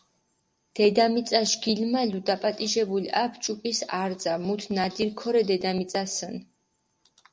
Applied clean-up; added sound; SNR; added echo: none; none; none; none.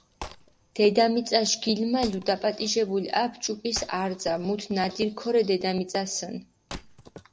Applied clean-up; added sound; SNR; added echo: none; Wood; 20 dB; none.